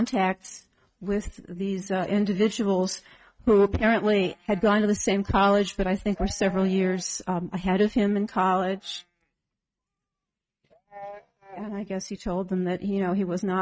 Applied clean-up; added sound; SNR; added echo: neural mask model RNNoise.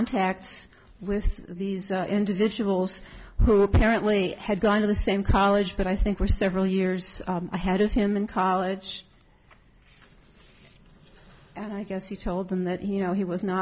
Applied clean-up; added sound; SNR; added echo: none; none; none; none.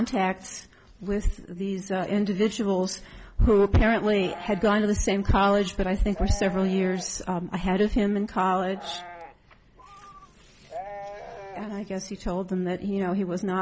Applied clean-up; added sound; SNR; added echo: none; Livestock, farm animals, working animals; 16 dB; none.